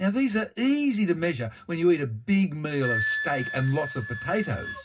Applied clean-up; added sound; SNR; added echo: none; Wind instrument, woodwind instrument; 10 dB; reverberation time 0.4 s.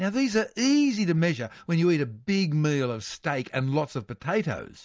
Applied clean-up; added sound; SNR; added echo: none; none; none; none.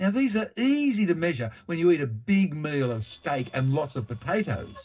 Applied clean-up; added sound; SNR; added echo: neural separator model SepFormer DNS4.